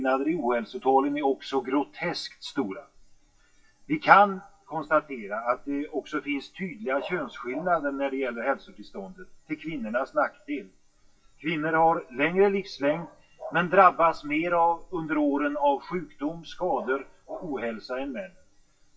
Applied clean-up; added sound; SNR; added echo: classical method WPE with log-MMSE.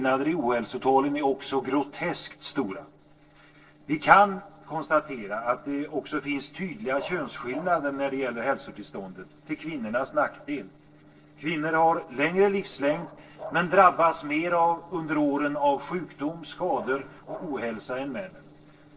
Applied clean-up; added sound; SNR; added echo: neural separator model SepFormer DNS4.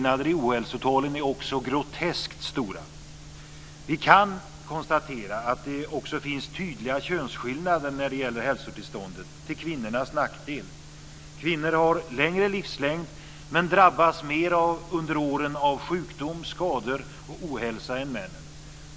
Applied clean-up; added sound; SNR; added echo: none; none; none; none.